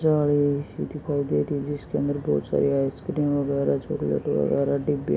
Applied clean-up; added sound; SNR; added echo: none; none; none; none.